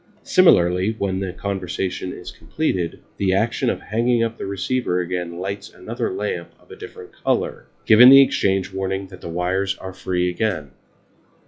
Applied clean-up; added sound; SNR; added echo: classical method log-MMSE.